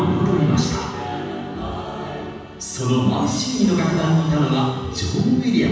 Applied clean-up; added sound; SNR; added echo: none; none; none; reverberation time 1.1 s.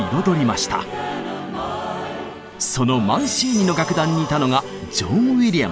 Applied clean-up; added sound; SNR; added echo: none; none; none; none.